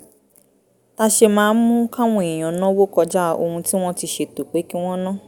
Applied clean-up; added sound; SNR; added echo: none; none; none; none.